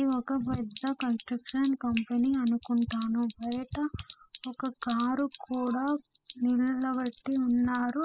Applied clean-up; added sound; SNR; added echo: classical method spectral subtraction.